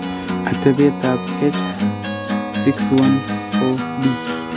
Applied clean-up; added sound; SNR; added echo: none; Acoustic guitar; 2 dB; none.